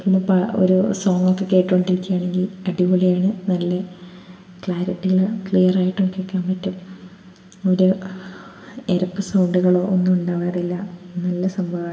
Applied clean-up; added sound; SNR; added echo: none; none; none; reverberation time 3.0 s.